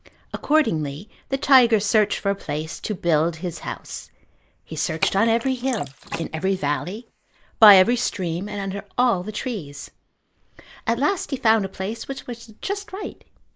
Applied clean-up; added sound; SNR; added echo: neural mask model Resemble Enhance denoiser.